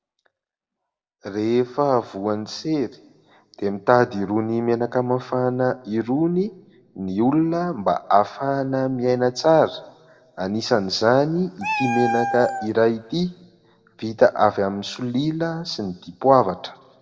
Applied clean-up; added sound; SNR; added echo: none; Meow; 7 dB; reverberation time 1.0 s.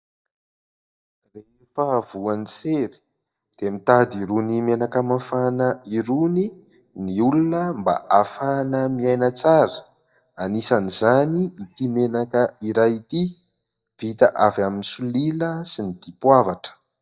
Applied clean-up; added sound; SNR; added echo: neural mask model DeepFilterNet 3.